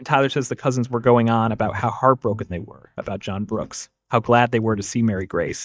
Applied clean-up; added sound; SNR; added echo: neural mask model DeepFilterNet 3.